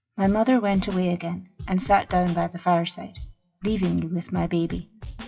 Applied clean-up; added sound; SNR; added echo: classical method WPE with log-MMSE.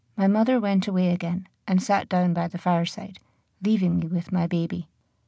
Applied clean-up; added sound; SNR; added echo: none; none; none; none.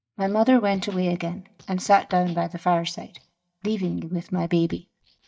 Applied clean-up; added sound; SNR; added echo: neural mask model DeepFilterNet 3.